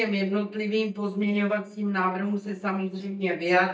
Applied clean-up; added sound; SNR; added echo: neural mask model DeepFilterNet 3.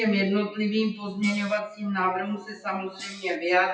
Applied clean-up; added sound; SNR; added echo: classical method WPE with log-MMSE.